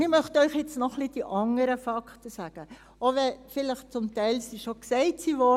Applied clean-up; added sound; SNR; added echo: none; none; none; none.